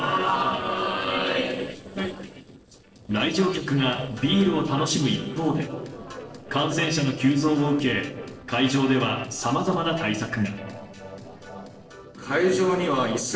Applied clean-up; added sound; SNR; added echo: neural separator model SepFormer DNS4.